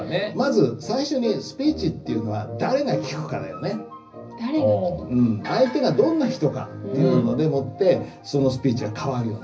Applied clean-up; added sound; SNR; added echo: none; none; none; reverberation time 0.4 s.